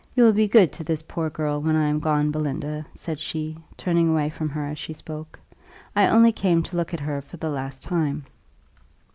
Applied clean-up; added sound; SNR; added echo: none; none; none; none.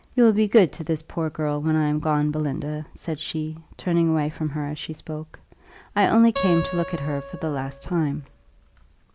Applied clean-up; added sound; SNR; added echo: none; Acoustic guitar; 11 dB; none.